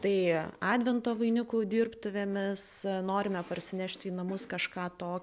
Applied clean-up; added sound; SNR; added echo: none; none; none; none.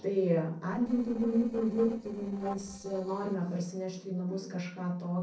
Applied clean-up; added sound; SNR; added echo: neural separator model SepFormer DNS4.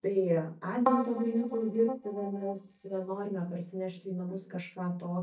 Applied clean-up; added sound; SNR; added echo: neural mask model DeepFilterNet 3.